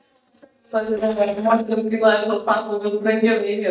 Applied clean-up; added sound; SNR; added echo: neural mask model DeepFilterNet 3.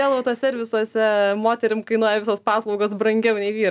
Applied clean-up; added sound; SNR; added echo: none; none; none; none.